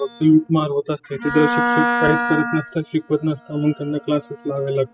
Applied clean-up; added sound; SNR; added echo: classical method spectral subtraction.